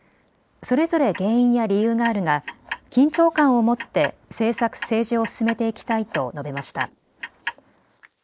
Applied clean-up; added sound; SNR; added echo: neural mask model Resemble Enhance denoiser.